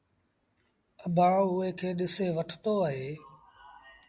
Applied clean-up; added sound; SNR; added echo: none; none; none; none.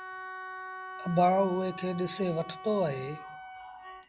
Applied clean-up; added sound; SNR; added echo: none; Wind instrument, woodwind instrument; 11 dB; none.